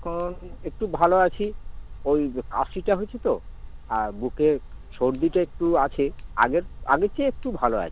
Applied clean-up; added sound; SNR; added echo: none; Tick; 12 dB; none.